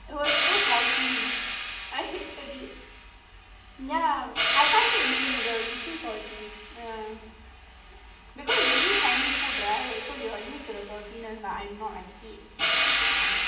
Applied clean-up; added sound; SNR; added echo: none; Hi-hat; -4 dB; reverberation time 0.8 s.